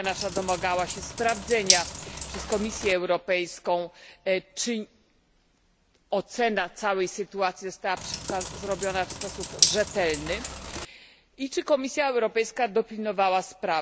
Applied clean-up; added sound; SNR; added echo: none; Bathtub (filling or washing); 3 dB; none.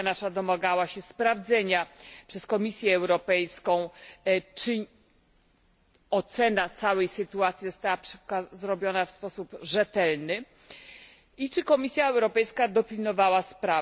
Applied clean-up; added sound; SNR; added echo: none; none; none; none.